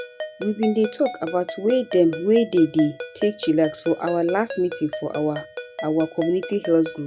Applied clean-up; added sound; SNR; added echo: none; Ringtone; 12 dB; none.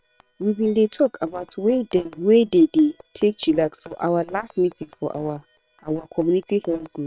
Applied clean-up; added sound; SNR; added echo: neural separator model SepFormer WHAM!.